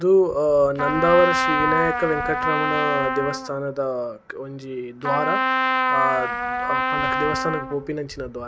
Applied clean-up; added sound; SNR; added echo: none; Trumpet; 1 dB; none.